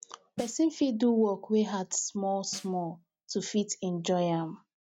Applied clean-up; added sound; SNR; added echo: neural mask model RNNoise.